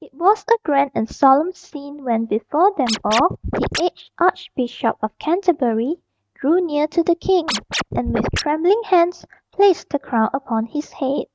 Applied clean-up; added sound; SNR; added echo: neural mask model RNNoise.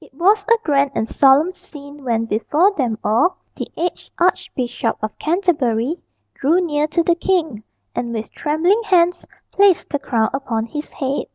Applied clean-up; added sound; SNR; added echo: none; none; none; none.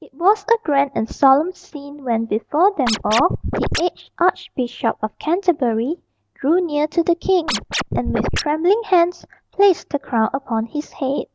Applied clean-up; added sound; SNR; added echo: none; Scratching (performance technique); 3 dB; none.